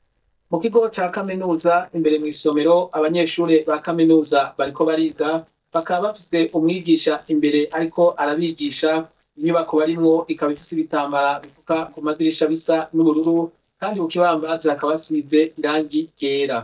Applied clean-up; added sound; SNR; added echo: neural mask model DeepFilterNet 3.